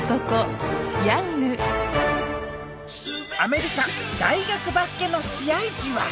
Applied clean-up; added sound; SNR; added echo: none; none; none; none.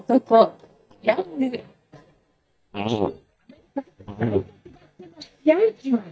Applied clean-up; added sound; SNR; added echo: neural mask model DeepFilterNet 3.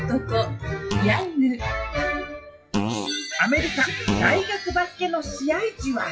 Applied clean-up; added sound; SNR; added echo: classical method WPE with log-MMSE.